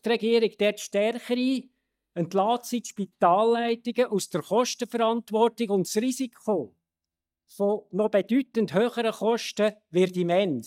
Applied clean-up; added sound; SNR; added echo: neural mask model DeepFilterNet 3.